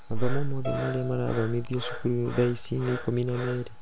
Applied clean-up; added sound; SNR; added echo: none; Bowed string instrument + Frog; 13 dB; none.